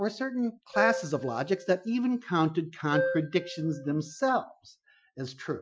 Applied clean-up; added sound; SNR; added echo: classical method Wiener filter.